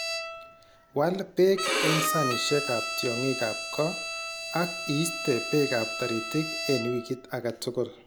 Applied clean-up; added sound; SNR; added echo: none; Bowed string instrument; 4 dB; none.